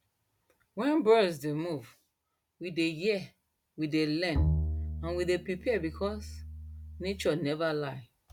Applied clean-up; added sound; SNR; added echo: none; Bowed string instrument; 2 dB; none.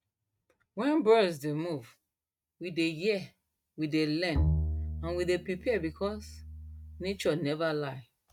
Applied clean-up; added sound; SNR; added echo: neural mask model RNNoise.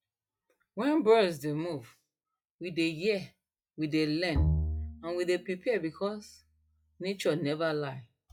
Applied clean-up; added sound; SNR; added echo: classical method log-MMSE.